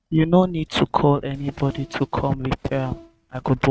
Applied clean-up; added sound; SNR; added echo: neural mask model RNNoise.